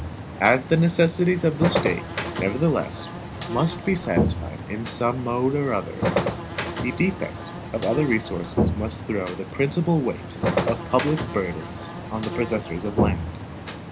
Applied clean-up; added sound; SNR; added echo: none; Buzz; 3 dB; none.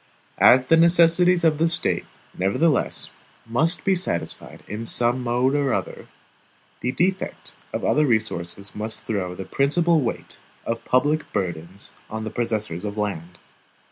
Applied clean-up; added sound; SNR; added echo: none; none; none; none.